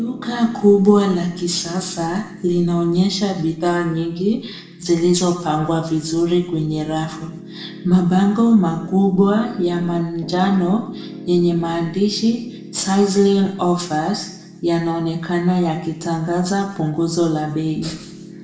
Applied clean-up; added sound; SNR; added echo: none; Piano; 17 dB; reverberation time 0.7 s.